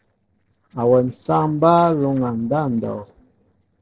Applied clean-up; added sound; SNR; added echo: neural separator model SepFormer DNS4.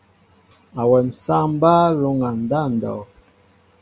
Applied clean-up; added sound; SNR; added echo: none; none; none; none.